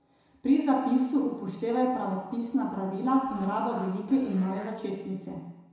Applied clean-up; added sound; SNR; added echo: none; Fart; 20 dB; reverberation time 1.0 s.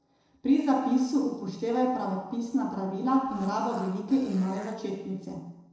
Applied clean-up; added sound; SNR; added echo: neural separator model SepFormer DNS4.